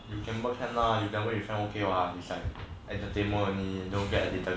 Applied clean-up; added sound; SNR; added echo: none; none; none; none.